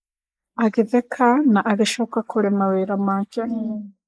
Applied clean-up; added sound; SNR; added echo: neural mask model Resemble Enhance denoiser.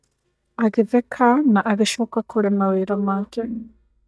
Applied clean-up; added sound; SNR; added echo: neural mask model DeepFilterNet 3.